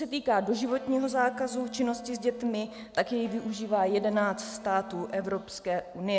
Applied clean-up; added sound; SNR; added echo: none; Electric guitar; 15 dB; none.